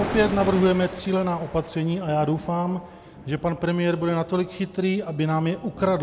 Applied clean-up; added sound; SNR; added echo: none; Thunder; 13 dB; none.